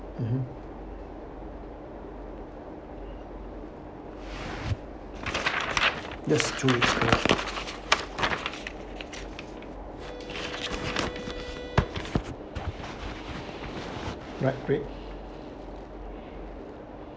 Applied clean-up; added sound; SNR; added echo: none; Bowed string instrument; 12 dB; none.